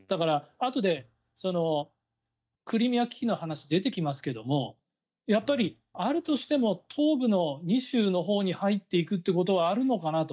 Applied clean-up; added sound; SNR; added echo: neural mask model DeepFilterNet 3.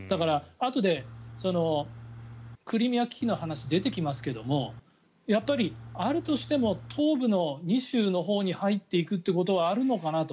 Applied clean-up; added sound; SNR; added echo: none; Engine / Truck; 15 dB; none.